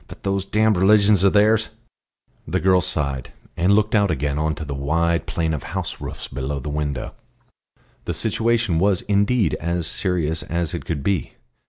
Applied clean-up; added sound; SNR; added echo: none; none; none; none.